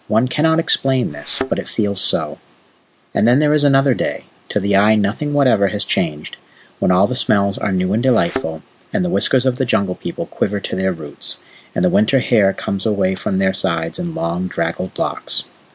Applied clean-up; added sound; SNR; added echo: none; Thump, thud; 11 dB; none.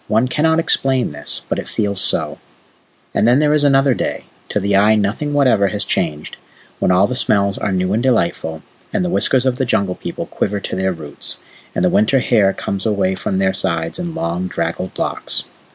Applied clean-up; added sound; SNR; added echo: none; none; none; none.